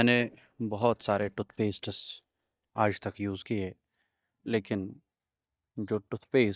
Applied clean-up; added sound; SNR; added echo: neural mask model DeepFilterNet 3.